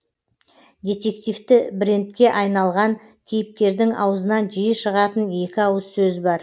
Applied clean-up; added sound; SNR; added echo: none; none; none; none.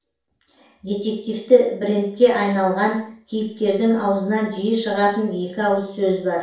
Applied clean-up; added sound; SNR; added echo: none; none; none; reverberation time 0.5 s.